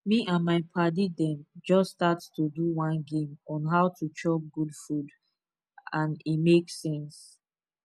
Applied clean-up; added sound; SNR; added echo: none; none; none; none.